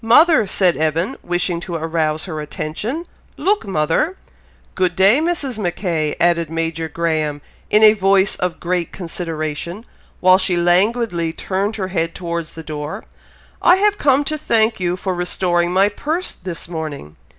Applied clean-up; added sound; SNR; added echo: none; none; none; none.